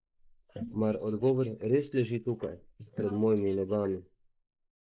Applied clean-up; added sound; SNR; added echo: neural mask model Resemble Enhance denoiser.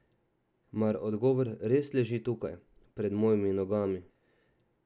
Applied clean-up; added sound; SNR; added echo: none; none; none; none.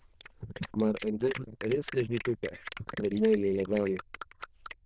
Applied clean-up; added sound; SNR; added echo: neural diffusion model UNIVERSE++.